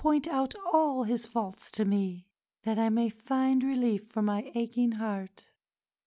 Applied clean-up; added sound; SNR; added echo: none; none; none; none.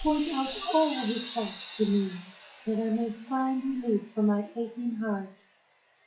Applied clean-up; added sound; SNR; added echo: classical method WPE with log-MMSE.